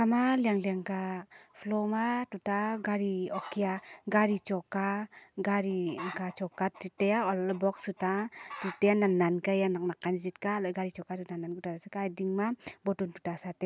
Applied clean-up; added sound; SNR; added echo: none; none; none; none.